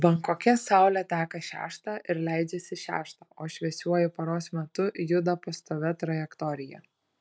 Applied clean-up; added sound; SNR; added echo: none; none; none; none.